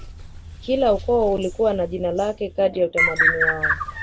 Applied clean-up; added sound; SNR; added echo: none; Bird; 3 dB; none.